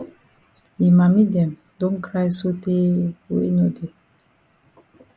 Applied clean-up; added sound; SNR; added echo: none; none; none; none.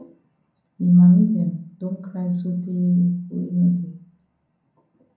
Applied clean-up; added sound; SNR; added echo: none; none; none; reverberation time 0.6 s.